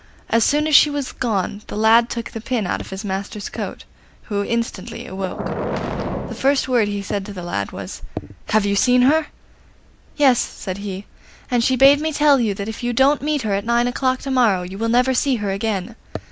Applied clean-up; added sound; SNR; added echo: none; Boom; 6 dB; none.